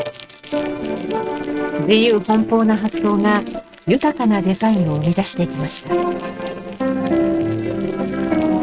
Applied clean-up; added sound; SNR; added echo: neural mask model RNNoise.